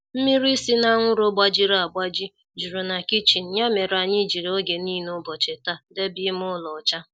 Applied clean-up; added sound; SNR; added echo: none; none; none; none.